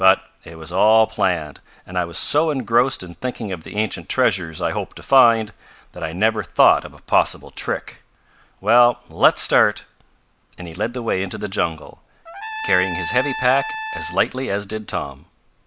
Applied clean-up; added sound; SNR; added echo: none; Trumpet; 8 dB; none.